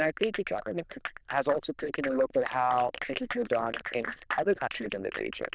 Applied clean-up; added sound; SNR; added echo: neural diffusion model UNIVERSE++.